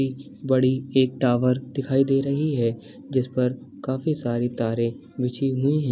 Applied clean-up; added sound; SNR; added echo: none; none; none; none.